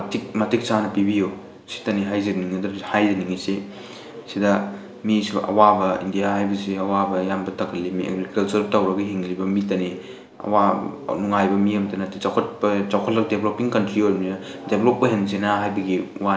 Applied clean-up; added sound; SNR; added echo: none; none; none; none.